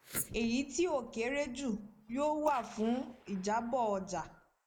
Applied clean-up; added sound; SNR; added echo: neural mask model Resemble Enhance denoiser.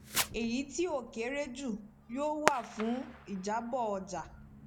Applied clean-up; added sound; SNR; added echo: none; Fireworks; 4 dB; none.